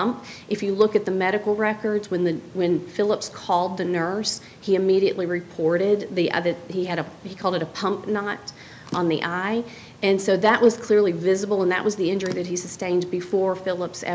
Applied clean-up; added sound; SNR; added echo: none; none; none; none.